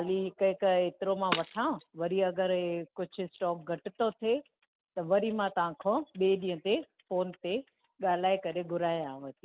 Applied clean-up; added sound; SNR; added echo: none; Shatter; 12 dB; none.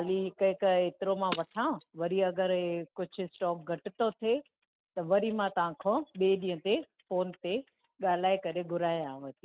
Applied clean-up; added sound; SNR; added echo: neural mask model RNNoise.